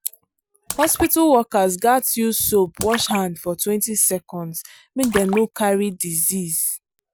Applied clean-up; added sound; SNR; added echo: none; Splash, splatter; 14 dB; none.